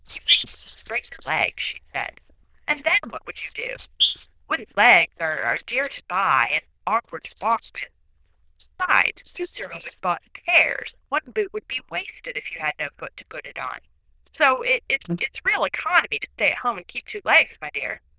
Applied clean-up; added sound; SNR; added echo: neural diffusion model UNIVERSE++.